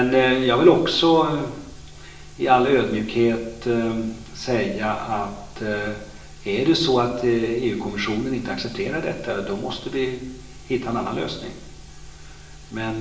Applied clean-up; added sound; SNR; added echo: none; none; none; reverberation time 0.7 s.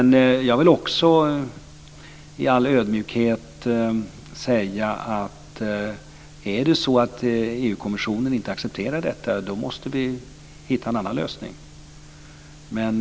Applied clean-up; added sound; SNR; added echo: none; none; none; none.